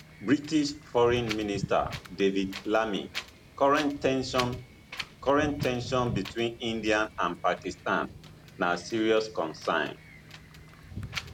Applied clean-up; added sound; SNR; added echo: none; Wind; 12 dB; none.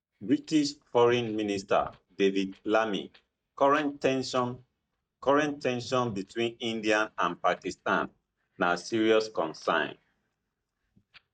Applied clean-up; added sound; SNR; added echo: neural mask model DeepFilterNet 3.